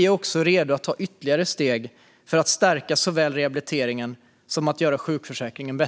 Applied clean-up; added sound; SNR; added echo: none; none; none; none.